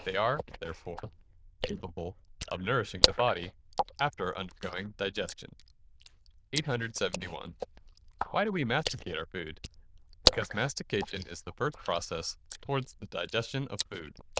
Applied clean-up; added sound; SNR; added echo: neural diffusion model UNIVERSE++.